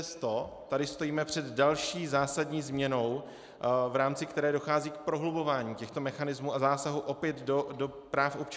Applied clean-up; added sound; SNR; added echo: none; none; none; none.